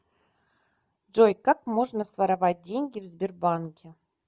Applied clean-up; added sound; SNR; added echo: none; none; none; none.